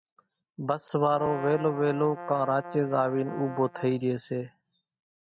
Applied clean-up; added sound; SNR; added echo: neural mask model RNNoise.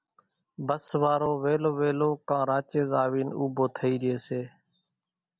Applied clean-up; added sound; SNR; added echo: none; none; none; none.